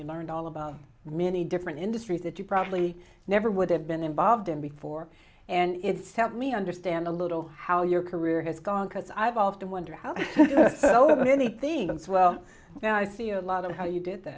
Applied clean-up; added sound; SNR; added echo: none; none; none; none.